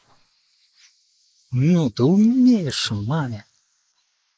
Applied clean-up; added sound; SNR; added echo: neural mask model Resemble Enhance denoiser.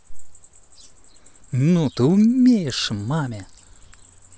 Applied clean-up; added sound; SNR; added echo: none; none; none; none.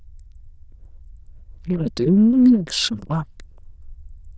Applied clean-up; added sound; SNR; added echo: neural diffusion model UNIVERSE++.